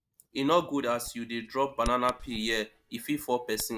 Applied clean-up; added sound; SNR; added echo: neural mask model DeepFilterNet 3.